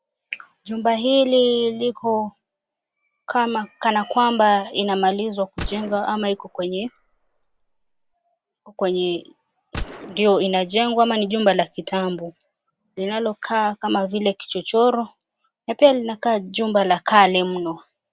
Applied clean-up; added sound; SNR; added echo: none; Gunshot, gunfire; 16 dB; none.